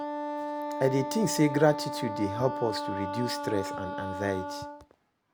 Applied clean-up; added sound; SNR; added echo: none; Wind instrument, woodwind instrument; 5 dB; none.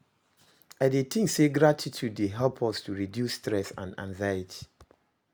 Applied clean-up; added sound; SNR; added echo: none; none; none; none.